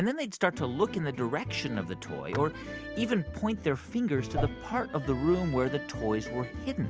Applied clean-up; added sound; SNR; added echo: none; Clapping; 19 dB; none.